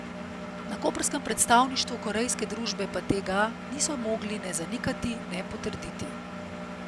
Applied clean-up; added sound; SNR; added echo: none; Engine; 8 dB; none.